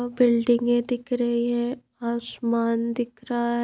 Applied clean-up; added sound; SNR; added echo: none; none; none; none.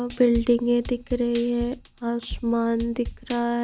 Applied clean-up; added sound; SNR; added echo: none; Drum kit; 14 dB; none.